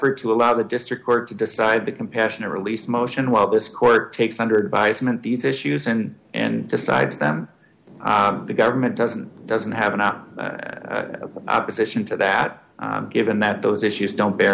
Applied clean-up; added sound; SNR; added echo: none; none; none; none.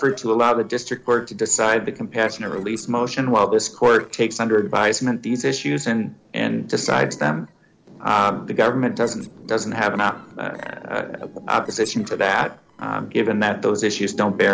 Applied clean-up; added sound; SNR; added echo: neural separator model SepFormer DNS4.